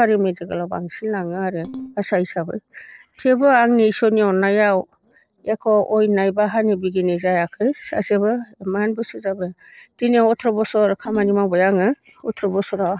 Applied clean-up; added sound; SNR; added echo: neural separator model SepFormer DNS4.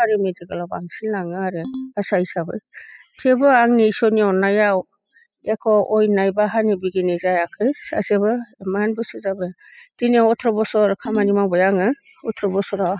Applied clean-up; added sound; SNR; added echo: classical method spectral subtraction.